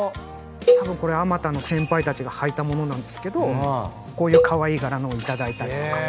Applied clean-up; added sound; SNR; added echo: none; Cowbell; 0 dB; none.